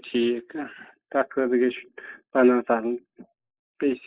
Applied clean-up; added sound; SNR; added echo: neural mask model Resemble Enhance denoiser.